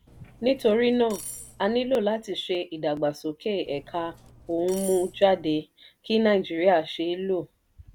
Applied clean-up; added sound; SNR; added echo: none; Cutlery, silverware; 19 dB; none.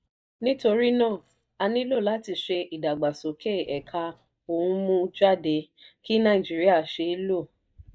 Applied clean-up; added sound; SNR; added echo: neural mask model DeepFilterNet 3.